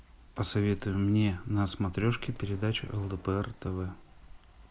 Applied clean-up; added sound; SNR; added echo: none; Livestock, farm animals, working animals; 17 dB; none.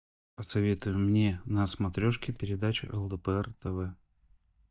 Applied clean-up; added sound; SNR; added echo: neural mask model DeepFilterNet 3.